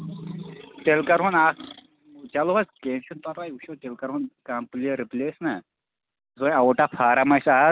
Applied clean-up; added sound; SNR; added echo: none; none; none; none.